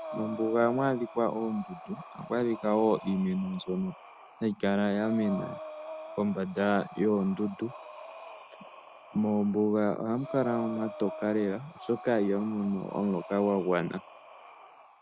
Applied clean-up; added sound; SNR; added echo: none; Breathing; 14 dB; none.